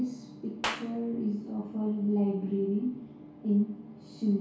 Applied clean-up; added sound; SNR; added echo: none; Clapping; 13 dB; reverberation time 0.6 s.